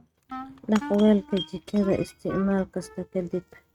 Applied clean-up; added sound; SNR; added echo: neural mask model RNNoise.